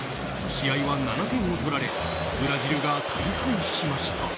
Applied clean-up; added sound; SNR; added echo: none; none; none; none.